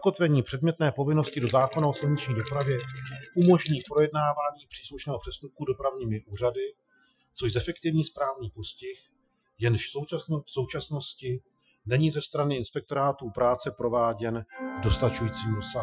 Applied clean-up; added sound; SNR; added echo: classical method Wiener filter.